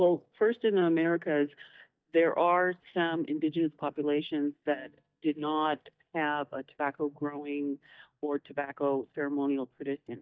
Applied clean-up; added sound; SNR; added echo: neural mask model DeepFilterNet 3.